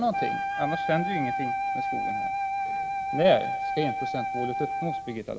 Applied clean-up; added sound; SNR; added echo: none; Wind instrument, woodwind instrument; 0 dB; none.